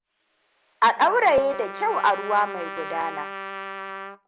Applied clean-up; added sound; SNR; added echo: none; Trumpet; 12 dB; none.